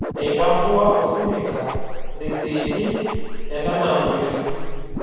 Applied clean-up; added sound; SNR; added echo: none; Scratching (performance technique); 2 dB; reverberation time 1.9 s.